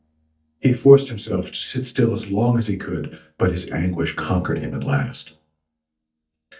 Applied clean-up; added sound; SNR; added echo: neural mask model DeepFilterNet 3.